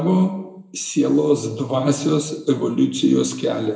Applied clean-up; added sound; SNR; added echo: none; none; none; reverberation time 0.5 s.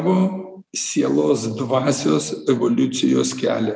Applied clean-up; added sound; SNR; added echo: none; none; none; none.